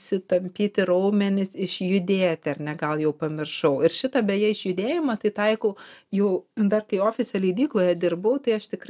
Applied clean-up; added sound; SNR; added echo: none; none; none; none.